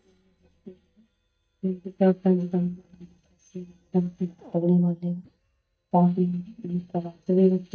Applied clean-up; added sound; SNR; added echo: neural mask model DeepFilterNet 3.